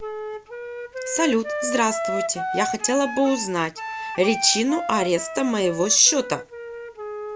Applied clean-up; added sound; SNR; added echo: none; Wind instrument, woodwind instrument; 7 dB; none.